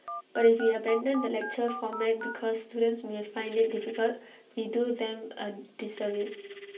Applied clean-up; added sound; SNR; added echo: none; Telephone; 13 dB; reverberation time 0.3 s.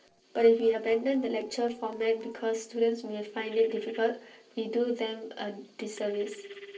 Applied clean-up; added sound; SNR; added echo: neural separator model SepFormer DNS4.